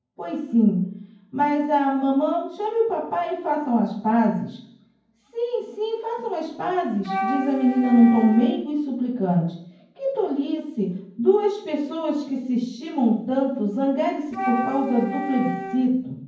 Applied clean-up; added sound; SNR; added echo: none; Wind instrument, woodwind instrument; 8 dB; reverberation time 0.9 s.